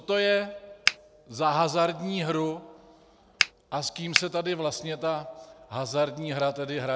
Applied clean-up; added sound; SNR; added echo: none; Finger snapping; -2 dB; none.